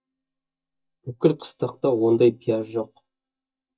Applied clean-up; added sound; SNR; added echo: neural mask model DeepFilterNet 3.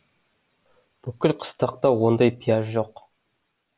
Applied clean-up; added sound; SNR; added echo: none; none; none; none.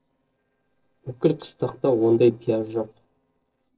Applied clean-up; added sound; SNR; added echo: neural separator model SepFormer DNS4.